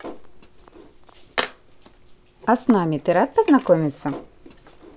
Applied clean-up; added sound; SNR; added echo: none; Tools; 14 dB; none.